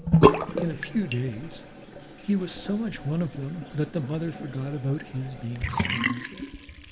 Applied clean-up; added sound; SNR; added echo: none; Bathtub (filling or washing) / Sink (filling or washing); -3 dB; none.